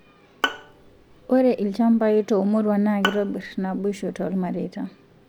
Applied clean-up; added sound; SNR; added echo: none; Bowed string instrument; 10 dB; none.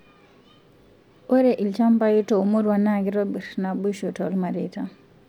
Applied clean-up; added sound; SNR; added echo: none; none; none; none.